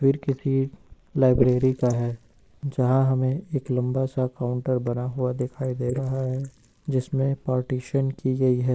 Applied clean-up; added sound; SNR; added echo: neural mask model Resemble Enhance denoiser.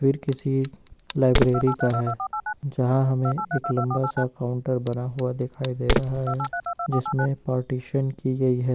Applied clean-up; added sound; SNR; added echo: none; Crack + Telephone; 6 dB; none.